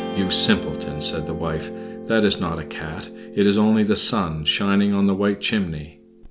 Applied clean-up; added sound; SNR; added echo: none; Guitar; 11 dB; none.